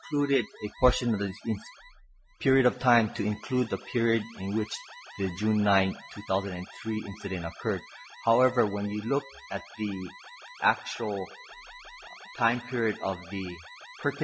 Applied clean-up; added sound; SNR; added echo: classical method Wiener filter.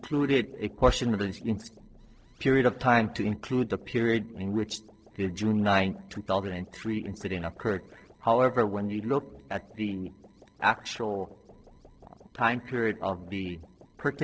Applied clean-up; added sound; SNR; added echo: neural separator model SepFormer DNS4.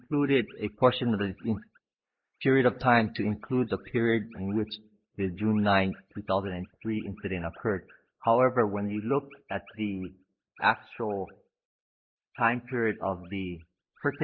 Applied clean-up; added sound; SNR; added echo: neural mask model Resemble Enhance denoiser.